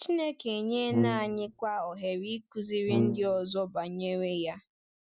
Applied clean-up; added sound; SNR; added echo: none; Brass instrument; 0 dB; none.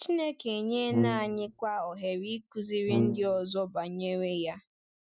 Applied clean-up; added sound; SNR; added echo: neural mask model RNNoise.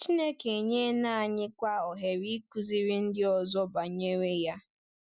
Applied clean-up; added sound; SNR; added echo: none; none; none; none.